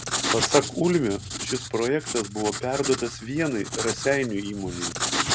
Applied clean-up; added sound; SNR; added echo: none; Writing; 3 dB; none.